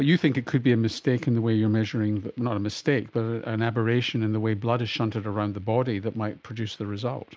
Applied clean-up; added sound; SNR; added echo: none; none; none; none.